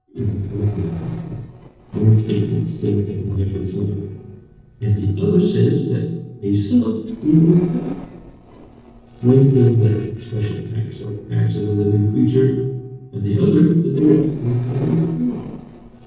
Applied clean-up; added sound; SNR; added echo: neural separator model SepFormer DNS4.